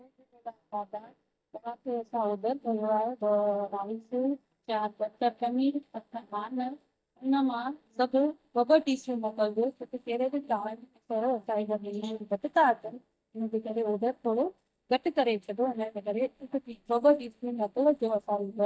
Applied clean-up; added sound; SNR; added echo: neural mask model DeepFilterNet 3.